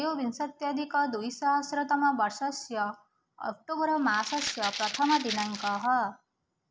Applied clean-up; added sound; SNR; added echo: none; Rattle (instrument); 7 dB; none.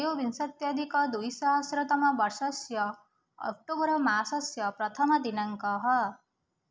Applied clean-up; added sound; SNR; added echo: none; none; none; none.